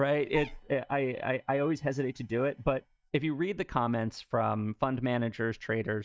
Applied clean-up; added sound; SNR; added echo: neural mask model DeepFilterNet 3.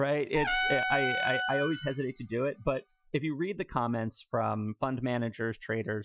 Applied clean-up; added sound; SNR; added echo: classical method Wiener filter.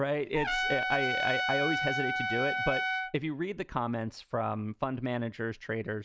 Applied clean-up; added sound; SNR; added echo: none; Trumpet; -1 dB; none.